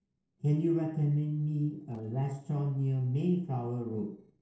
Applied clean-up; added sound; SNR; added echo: neural separator model SepFormer DNS4.